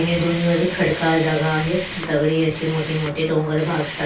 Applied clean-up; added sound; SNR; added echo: none; Hiss; 13 dB; reverberation time 0.3 s.